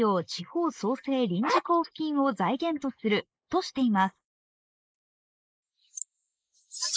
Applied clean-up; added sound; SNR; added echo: neural mask model Resemble Enhance denoiser.